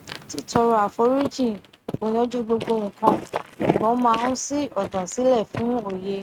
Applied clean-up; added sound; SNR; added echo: neural mask model RNNoise.